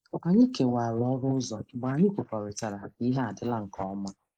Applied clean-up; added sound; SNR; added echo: neural mask model Resemble Enhance denoiser.